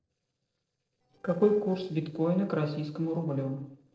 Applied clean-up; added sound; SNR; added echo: neural separator model SepFormer DNS4.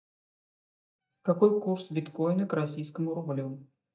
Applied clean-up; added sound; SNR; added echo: neural mask model DeepFilterNet 3.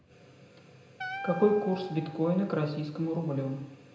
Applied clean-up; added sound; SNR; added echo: none; Wind instrument, woodwind instrument; 11 dB; reverberation time 0.8 s.